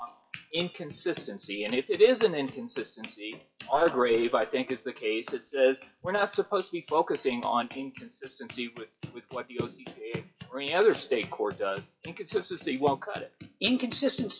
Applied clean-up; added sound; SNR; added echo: classical method WPE with log-MMSE.